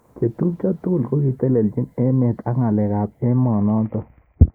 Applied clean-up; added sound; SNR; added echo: neural mask model Resemble Enhance denoiser.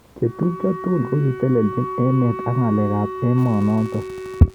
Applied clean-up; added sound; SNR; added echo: none; Wind instrument, woodwind instrument; 10 dB; none.